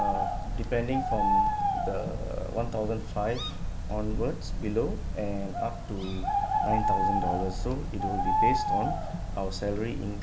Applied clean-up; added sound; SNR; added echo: none; Bird; -3 dB; none.